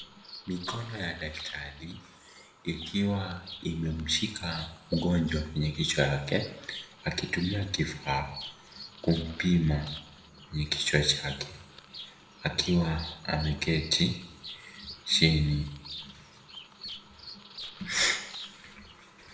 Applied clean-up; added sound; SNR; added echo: none; Bird vocalization, bird call, bird song; 15 dB; reverberation time 0.7 s.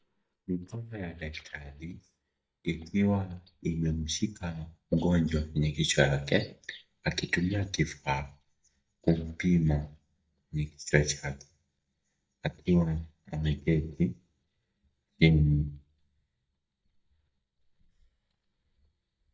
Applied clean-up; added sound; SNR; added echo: neural mask model DeepFilterNet 3.